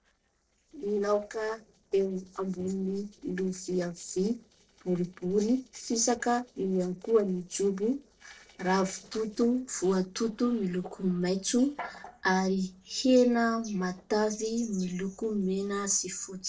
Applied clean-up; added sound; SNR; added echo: neural separator model SepFormer DNS4.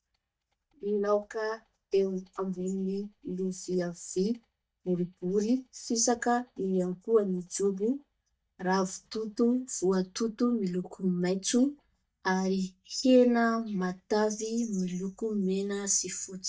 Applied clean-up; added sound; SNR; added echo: neural mask model DeepFilterNet 3.